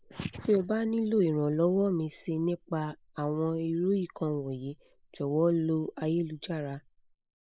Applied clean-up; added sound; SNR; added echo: neural mask model Resemble Enhance denoiser.